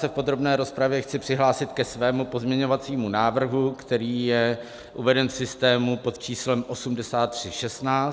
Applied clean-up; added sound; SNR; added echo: none; none; none; none.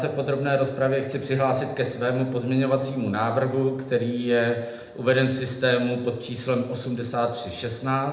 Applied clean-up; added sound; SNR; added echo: none; none; none; reverberation time 0.7 s.